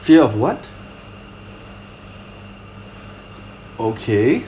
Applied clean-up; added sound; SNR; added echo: none; none; none; none.